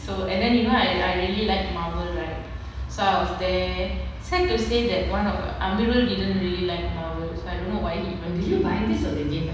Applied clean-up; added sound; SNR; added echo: none; none; none; reverberation time 1.1 s.